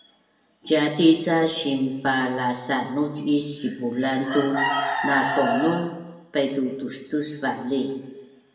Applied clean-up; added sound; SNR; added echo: none; none; none; reverberation time 1.0 s.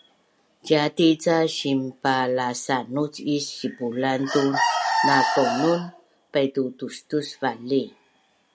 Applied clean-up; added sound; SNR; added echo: none; none; none; none.